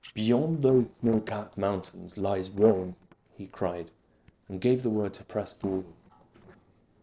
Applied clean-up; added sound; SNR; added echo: neural separator model SepFormer DNS4.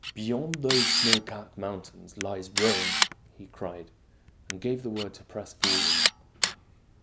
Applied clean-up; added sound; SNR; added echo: none; Camera; -3 dB; none.